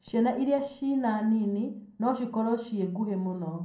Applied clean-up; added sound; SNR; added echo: none; none; none; reverberation time 0.6 s.